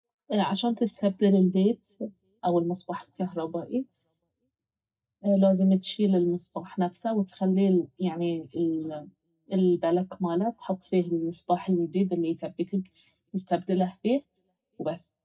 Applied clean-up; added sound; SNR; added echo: none; none; none; reverberation time 0.2 s.